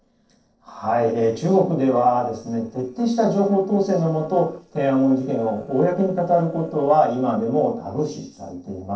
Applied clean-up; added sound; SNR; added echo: neural separator model SepFormer DNS4.